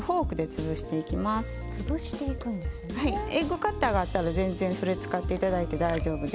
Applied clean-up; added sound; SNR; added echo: none; none; none; none.